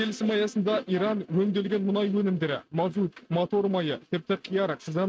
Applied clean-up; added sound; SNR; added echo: neural mask model RNNoise.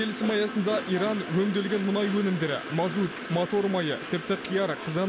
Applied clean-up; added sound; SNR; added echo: none; Train; 9 dB; none.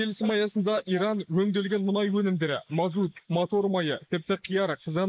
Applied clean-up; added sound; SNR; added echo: neural mask model Resemble Enhance denoiser.